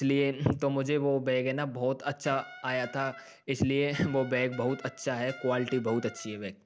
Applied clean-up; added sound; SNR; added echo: none; Brass instrument; 18 dB; none.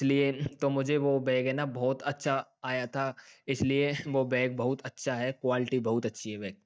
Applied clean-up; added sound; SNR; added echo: neural mask model DeepFilterNet 3.